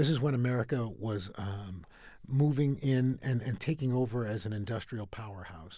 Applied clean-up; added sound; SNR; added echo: none; none; none; none.